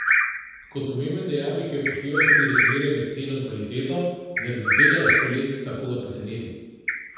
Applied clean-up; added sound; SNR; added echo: none; Bird vocalization, bird call, bird song; -3 dB; reverberation time 1.2 s.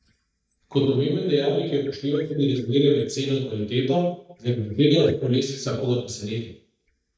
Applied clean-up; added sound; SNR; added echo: neural mask model DeepFilterNet 3.